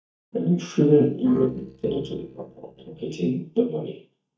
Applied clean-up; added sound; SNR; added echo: neural mask model DeepFilterNet 3.